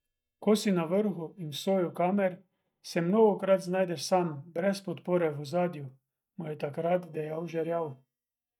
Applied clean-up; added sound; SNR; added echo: neural mask model DeepFilterNet 3.